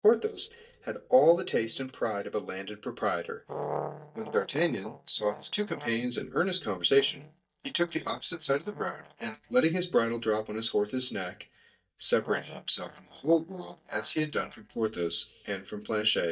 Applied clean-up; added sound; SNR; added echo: neural mask model DeepFilterNet 3.